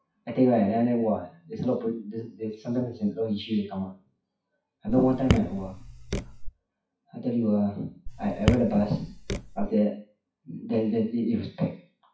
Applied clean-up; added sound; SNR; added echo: classical method WPE with log-MMSE.